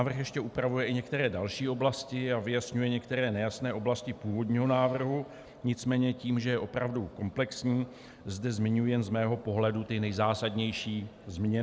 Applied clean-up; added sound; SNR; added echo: none; none; none; none.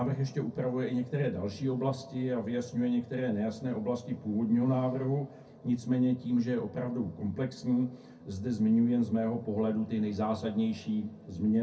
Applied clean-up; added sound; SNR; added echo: none; none; none; reverberation time 0.3 s.